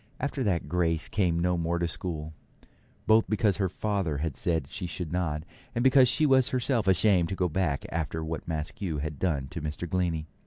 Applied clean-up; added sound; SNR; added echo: none; none; none; none.